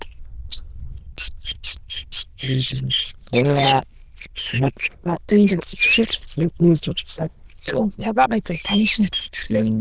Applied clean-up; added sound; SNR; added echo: neural diffusion model UNIVERSE++.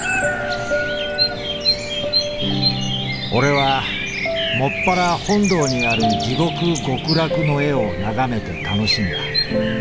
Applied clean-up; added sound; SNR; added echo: none; Bird vocalization, bird call, bird song; 3 dB; none.